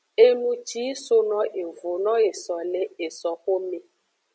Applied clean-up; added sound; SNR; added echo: none; none; none; none.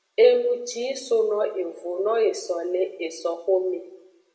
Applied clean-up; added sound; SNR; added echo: none; none; none; reverberation time 0.6 s.